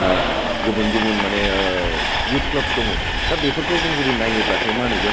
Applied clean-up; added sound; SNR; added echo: none; Train; -2 dB; none.